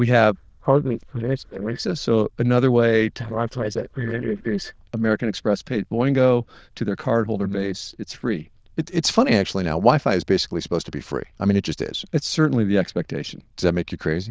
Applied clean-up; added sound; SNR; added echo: neural diffusion model UNIVERSE++.